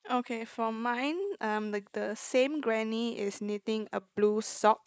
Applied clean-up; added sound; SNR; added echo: neural mask model Resemble Enhance denoiser.